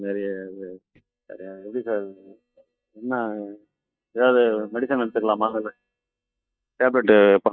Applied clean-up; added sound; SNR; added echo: neural mask model DeepFilterNet 3.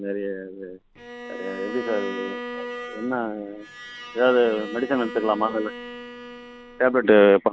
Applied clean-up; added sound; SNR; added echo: none; Bowed string instrument; 13 dB; none.